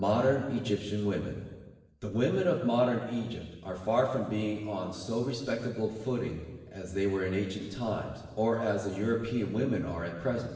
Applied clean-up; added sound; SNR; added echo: none; none; none; reverberation time 1.2 s.